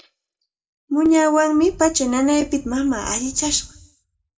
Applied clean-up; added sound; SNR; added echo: none; Wind; 19 dB; reverberation time 0.3 s.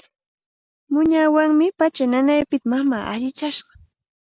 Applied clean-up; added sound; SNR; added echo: none; none; none; none.